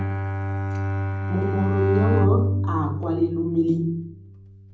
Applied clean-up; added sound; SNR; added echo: none; Bowed string instrument; -2 dB; reverberation time 0.6 s.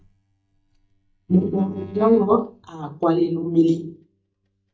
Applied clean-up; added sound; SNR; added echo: neural mask model DeepFilterNet 3.